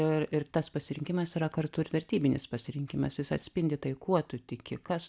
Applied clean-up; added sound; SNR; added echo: none; none; none; none.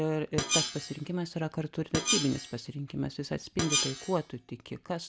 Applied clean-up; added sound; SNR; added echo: none; Screech; 1 dB; none.